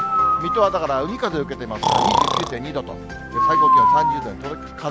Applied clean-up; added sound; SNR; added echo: none; Breathing; -5 dB; none.